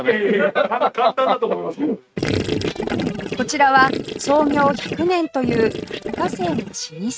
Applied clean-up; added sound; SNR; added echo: neural mask model RNNoise.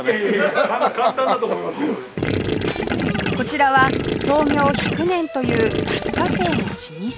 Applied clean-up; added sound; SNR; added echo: none; Gurgling / Liquid; 2 dB; none.